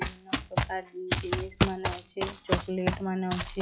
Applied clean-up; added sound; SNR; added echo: classical method log-MMSE.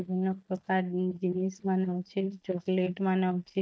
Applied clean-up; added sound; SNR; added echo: neural mask model DeepFilterNet 3.